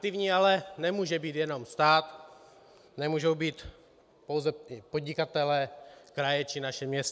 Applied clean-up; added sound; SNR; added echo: none; none; none; none.